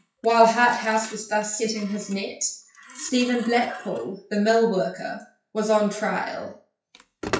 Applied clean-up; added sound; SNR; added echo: classical method WPE with log-MMSE.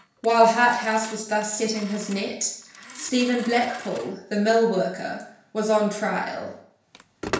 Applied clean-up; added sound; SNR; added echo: none; Telephone; 17 dB; reverberation time 0.5 s.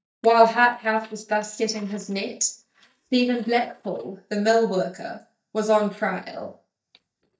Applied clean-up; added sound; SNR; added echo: neural mask model DeepFilterNet 3.